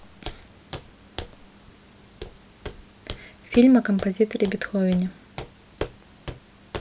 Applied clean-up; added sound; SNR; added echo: none; Walk, footsteps; 14 dB; none.